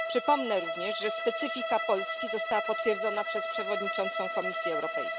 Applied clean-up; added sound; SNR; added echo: none; Bowed string instrument; 1 dB; none.